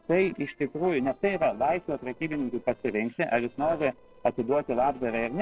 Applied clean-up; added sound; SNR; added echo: neural separator model SepFormer DNS4.